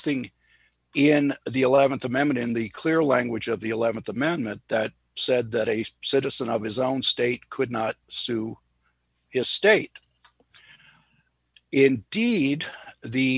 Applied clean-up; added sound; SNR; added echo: none; none; none; none.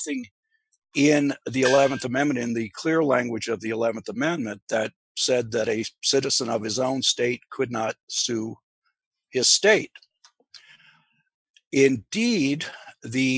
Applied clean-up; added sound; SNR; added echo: classical method Wiener filter.